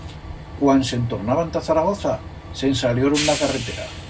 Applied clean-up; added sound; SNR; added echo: none; Train; 10 dB; none.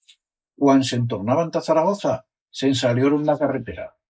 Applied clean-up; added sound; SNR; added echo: neural mask model Resemble Enhance denoiser.